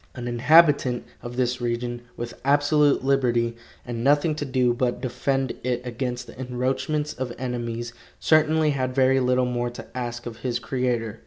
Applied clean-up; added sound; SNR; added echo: none; none; none; none.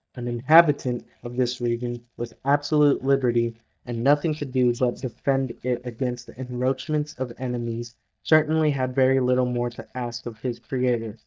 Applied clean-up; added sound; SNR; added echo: neural mask model DeepFilterNet 3.